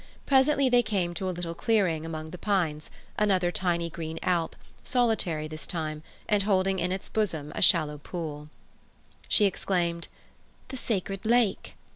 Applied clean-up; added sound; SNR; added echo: none; none; none; none.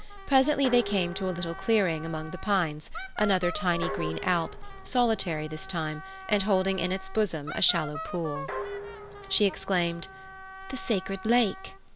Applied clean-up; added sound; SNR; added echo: none; Wind instrument, woodwind instrument + Dishes, pots, and pans; 11 dB; none.